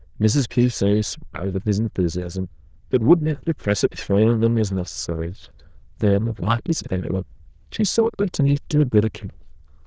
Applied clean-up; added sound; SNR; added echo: neural diffusion model UNIVERSE++.